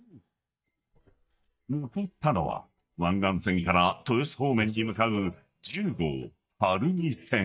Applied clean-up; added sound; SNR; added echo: neural mask model DeepFilterNet 3.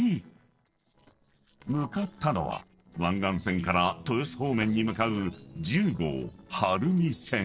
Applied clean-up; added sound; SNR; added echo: neural separator model SepFormer DNS4.